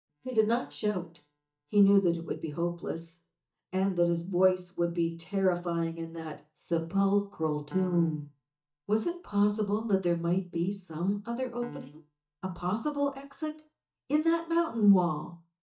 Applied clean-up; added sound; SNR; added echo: neural mask model DeepFilterNet 3.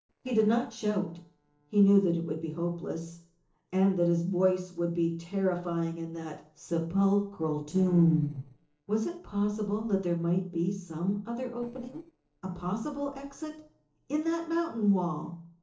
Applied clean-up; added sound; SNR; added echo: neural separator model SepFormer DNS4.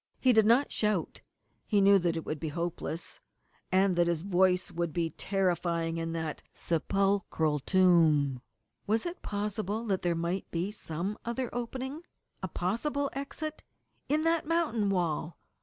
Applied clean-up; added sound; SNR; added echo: none; none; none; none.